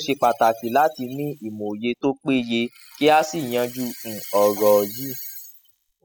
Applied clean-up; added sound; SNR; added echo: classical method spectral subtraction.